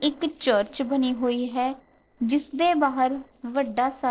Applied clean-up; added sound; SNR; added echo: neural separator model SepFormer DNS4.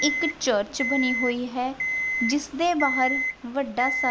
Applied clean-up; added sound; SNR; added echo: none; Alarm; 3 dB; none.